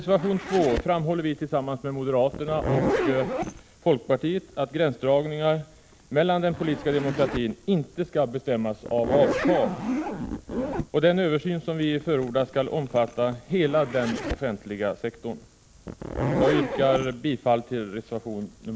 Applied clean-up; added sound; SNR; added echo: none; Zipper (clothing); 7 dB; none.